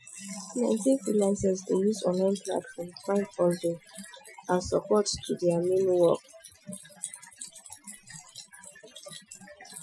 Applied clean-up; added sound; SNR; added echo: classical method Wiener filter.